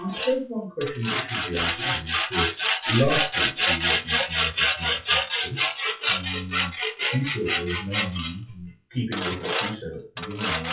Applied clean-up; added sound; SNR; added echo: classical method WPE with log-MMSE.